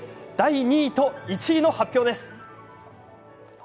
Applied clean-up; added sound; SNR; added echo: none; none; none; none.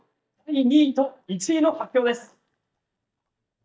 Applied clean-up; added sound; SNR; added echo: neural mask model DeepFilterNet 3.